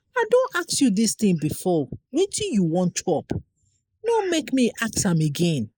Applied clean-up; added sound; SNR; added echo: neural mask model Resemble Enhance denoiser.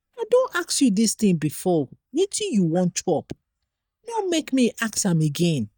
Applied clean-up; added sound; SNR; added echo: neural mask model DeepFilterNet 3.